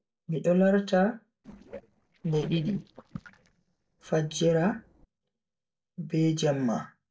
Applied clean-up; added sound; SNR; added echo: neural separator model SepFormer DNS4.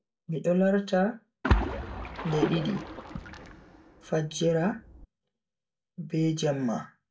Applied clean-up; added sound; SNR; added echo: none; Splash, splatter; 3 dB; reverberation time 0.2 s.